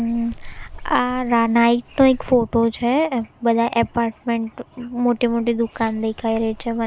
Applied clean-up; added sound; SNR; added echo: none; Zipper (clothing); 19 dB; none.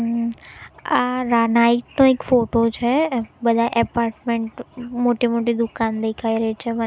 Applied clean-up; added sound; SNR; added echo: none; none; none; none.